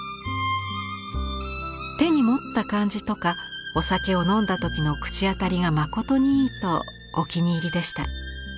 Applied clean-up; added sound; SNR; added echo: none; none; none; none.